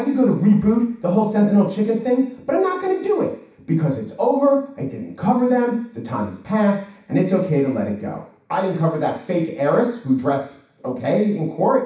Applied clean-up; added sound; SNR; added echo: none; none; none; reverberation time 0.7 s.